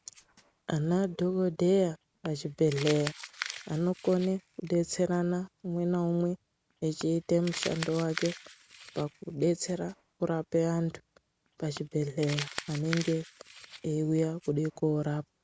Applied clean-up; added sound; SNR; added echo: none; Crumpling, crinkling; 15 dB; none.